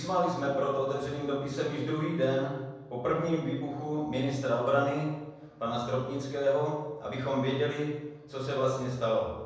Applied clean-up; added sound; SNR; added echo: none; none; none; reverberation time 1.1 s.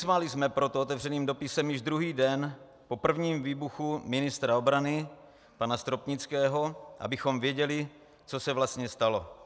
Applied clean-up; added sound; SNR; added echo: none; none; none; none.